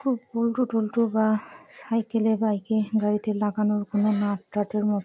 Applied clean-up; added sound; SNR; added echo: none; none; none; none.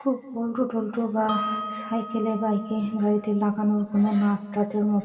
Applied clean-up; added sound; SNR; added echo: none; Harp; 10 dB; reverberation time 2.5 s.